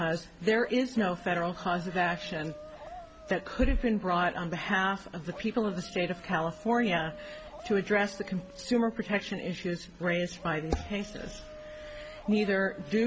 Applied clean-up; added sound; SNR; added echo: none; Dog; 18 dB; none.